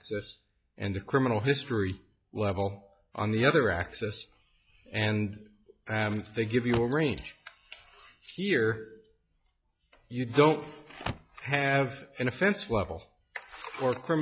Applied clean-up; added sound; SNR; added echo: classical method log-MMSE.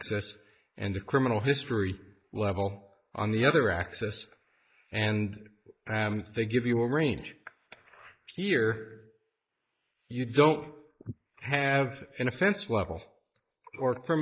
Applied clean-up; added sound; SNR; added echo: neural mask model Resemble Enhance denoiser.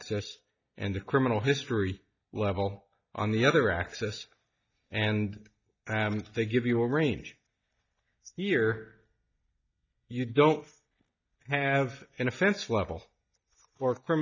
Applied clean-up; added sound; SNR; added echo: neural mask model DeepFilterNet 3.